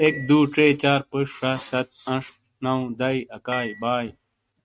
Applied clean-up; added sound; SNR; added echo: neural mask model RNNoise.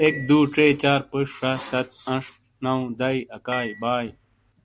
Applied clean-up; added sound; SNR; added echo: none; Dishes, pots, and pans / Chink, clink; 15 dB; none.